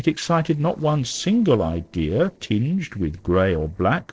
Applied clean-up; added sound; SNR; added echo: neural separator model SepFormer DNS4.